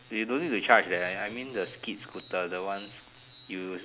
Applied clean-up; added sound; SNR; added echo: none; none; none; none.